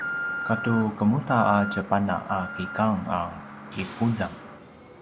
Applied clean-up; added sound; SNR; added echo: none; Alarm; 9 dB; none.